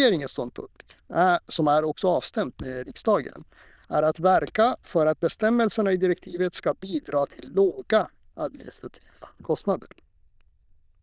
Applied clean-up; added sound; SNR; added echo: neural diffusion model UNIVERSE++.